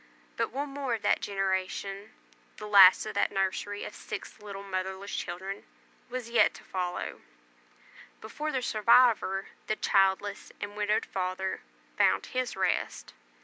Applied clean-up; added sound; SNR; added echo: none; none; none; none.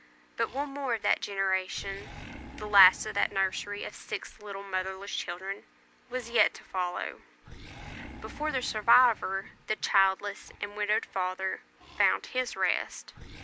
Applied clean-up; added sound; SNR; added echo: none; Animal; 19 dB; none.